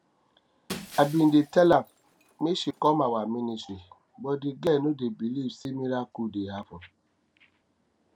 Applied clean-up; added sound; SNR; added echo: none; Shatter; 19 dB; none.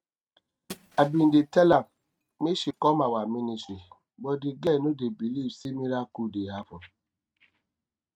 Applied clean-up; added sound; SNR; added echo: neural mask model RNNoise.